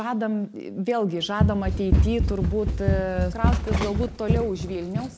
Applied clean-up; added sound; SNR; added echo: none; Run; -3 dB; none.